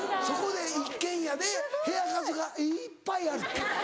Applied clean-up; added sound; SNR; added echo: none; none; none; none.